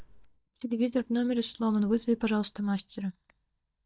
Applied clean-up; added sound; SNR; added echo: neural mask model DeepFilterNet 3.